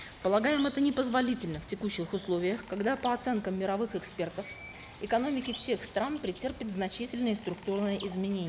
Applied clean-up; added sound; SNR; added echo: none; Bird; 11 dB; none.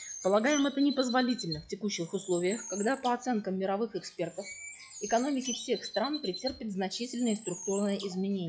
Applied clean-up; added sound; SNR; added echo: classical method log-MMSE.